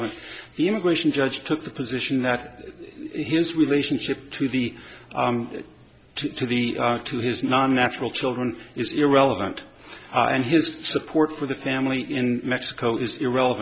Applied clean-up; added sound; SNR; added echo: none; none; none; none.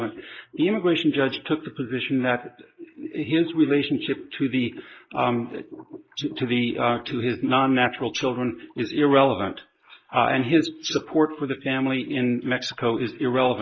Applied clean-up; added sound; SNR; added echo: neural mask model Resemble Enhance denoiser.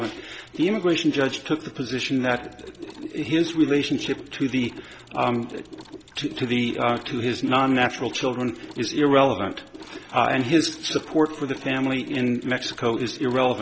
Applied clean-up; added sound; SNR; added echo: none; Mechanisms; 19 dB; none.